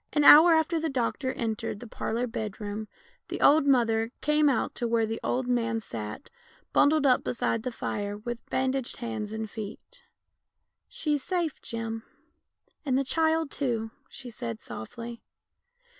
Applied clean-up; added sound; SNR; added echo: none; none; none; none.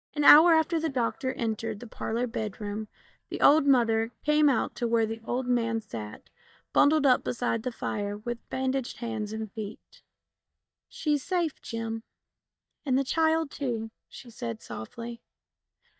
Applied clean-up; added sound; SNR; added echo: neural mask model DeepFilterNet 3.